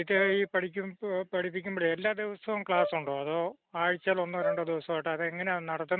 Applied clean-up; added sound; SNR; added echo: neural mask model RNNoise.